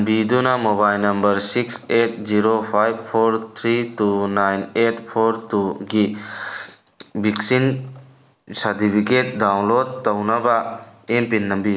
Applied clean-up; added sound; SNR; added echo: none; none; none; none.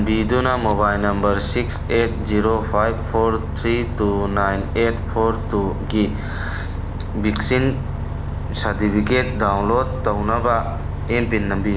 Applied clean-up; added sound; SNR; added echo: none; Bus; 4 dB; none.